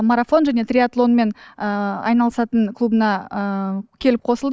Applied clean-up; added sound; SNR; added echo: none; none; none; none.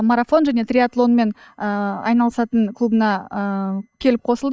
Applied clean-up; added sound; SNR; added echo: neural mask model DeepFilterNet 3.